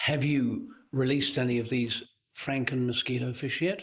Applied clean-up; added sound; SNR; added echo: neural mask model Resemble Enhance denoiser.